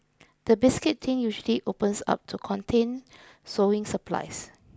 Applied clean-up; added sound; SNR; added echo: none; none; none; none.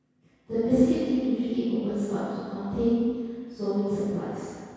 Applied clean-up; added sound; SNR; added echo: none; none; none; reverberation time 2.0 s.